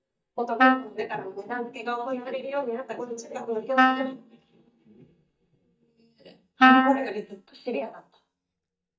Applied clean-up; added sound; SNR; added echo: neural mask model DeepFilterNet 3.